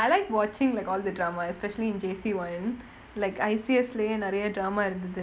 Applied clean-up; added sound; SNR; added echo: none; none; none; none.